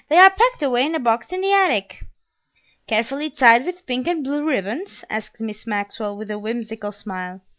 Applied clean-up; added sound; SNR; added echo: none; none; none; none.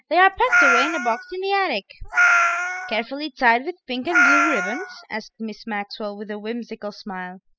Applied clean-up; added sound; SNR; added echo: classical method spectral subtraction.